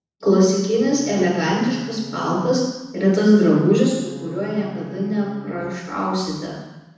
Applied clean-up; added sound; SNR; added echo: none; Bowed string instrument; 18 dB; reverberation time 1.1 s.